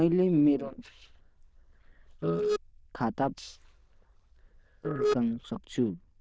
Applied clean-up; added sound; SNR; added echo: neural diffusion model UNIVERSE++.